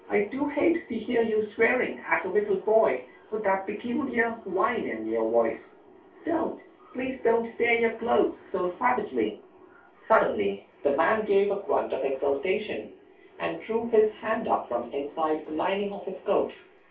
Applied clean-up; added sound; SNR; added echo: none; none; none; reverberation time 0.3 s.